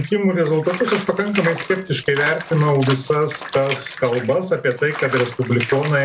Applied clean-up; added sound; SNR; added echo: none; Bathtub (filling or washing) / Water; 11 dB; none.